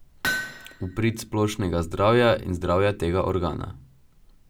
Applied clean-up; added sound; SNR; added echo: none; Hammer; 8 dB; none.